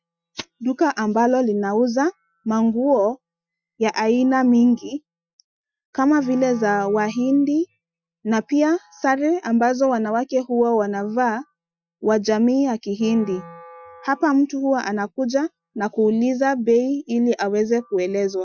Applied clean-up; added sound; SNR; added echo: classical method Wiener filter.